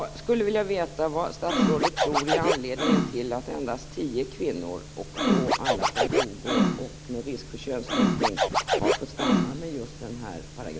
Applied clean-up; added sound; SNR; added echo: none; Scratching (performance technique); -4 dB; none.